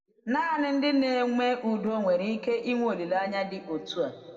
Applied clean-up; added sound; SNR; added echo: none; none; none; reverberation time 1.8 s.